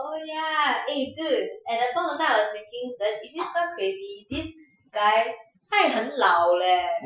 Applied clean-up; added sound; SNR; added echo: classical method Wiener filter.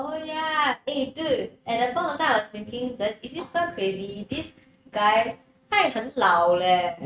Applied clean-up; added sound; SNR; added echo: neural mask model RNNoise.